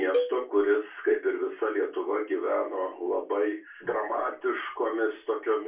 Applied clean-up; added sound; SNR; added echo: none; Cowbell; 6 dB; reverberation time 0.2 s.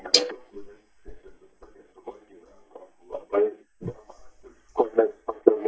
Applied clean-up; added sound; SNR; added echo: neural mask model DeepFilterNet 3.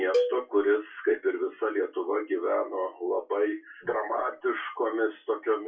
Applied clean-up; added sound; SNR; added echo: classical method WPE with log-MMSE.